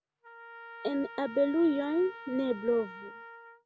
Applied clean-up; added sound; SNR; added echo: none; Trumpet; 15 dB; none.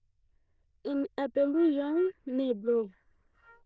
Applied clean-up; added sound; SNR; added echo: neural diffusion model UNIVERSE++.